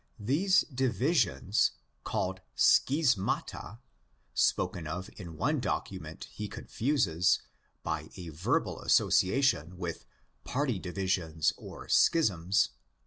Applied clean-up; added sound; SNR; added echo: none; none; none; none.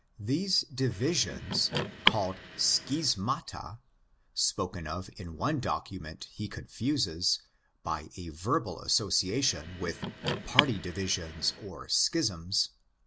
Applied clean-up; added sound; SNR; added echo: none; Car; 2 dB; none.